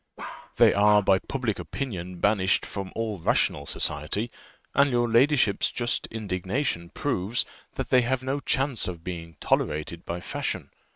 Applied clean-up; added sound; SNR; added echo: neural mask model RNNoise.